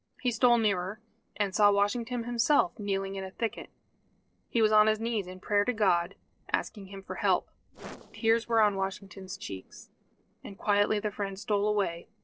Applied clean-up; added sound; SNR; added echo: neural separator model SepFormer DNS4.